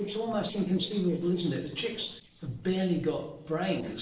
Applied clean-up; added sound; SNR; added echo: neural separator model SepFormer DNS4.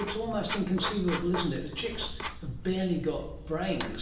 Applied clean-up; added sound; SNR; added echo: none; Writing; 7 dB; reverberation time 1.1 s.